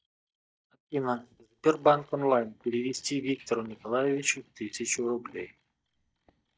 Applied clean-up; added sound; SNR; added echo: neural mask model DeepFilterNet 3.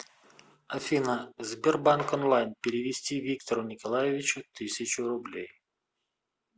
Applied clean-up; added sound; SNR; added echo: none; none; none; none.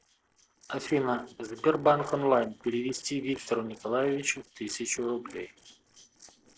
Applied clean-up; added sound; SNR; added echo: neural separator model SepFormer DNS4.